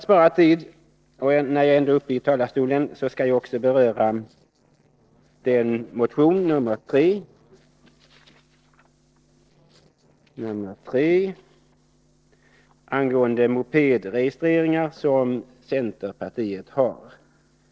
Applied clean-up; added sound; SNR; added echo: neural separator model SepFormer DNS4.